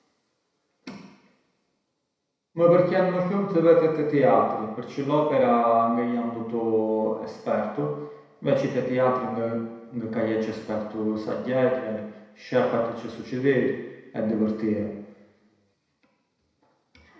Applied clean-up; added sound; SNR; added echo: none; none; none; reverberation time 1.0 s.